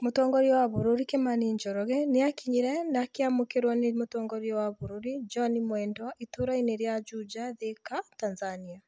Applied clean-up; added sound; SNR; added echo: none; none; none; none.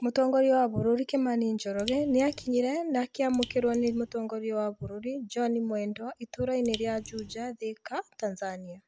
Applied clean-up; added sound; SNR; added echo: none; Raindrop; 15 dB; none.